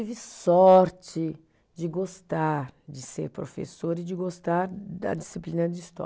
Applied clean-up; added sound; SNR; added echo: none; none; none; none.